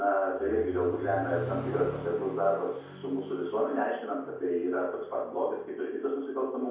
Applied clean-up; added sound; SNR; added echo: none; Accelerating, revving, vroom; 13 dB; reverberation time 0.5 s.